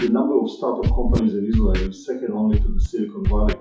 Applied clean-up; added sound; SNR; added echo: classical method WPE with log-MMSE.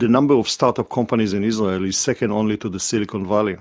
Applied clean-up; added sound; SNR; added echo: none; none; none; none.